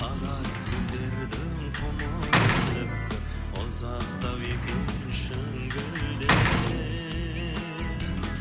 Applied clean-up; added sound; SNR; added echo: none; Sliding door / Slam; 0 dB; none.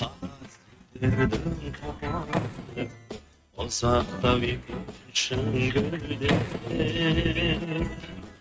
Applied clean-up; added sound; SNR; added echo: neural mask model RNNoise.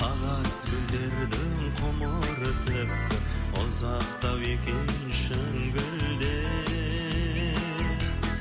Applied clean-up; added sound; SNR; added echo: none; none; none; none.